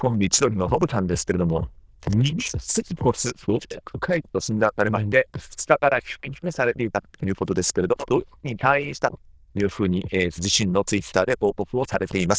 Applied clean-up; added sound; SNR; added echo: neural diffusion model UNIVERSE++.